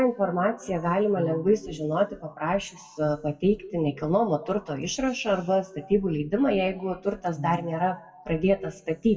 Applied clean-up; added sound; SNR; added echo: classical method WPE with log-MMSE.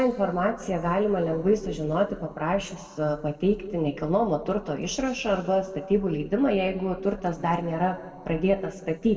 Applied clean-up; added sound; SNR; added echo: neural separator model SepFormer DNS4.